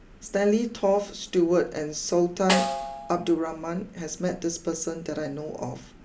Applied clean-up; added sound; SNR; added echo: none; Snare drum; 6 dB; none.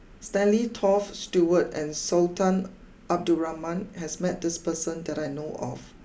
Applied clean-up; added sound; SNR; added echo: none; none; none; none.